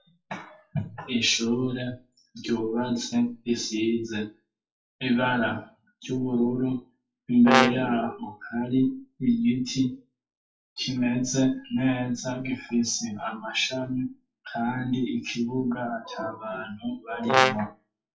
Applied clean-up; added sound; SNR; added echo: classical method WPE with log-MMSE.